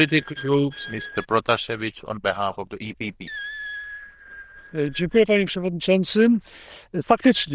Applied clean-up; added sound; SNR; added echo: neural diffusion model UNIVERSE++.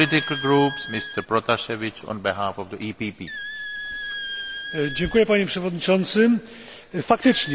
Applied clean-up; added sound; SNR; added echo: none; Squeak; 12 dB; none.